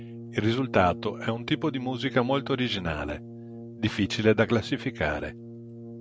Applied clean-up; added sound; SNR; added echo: none; Brass instrument; 13 dB; none.